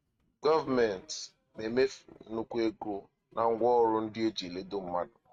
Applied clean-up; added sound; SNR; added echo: neural mask model RNNoise.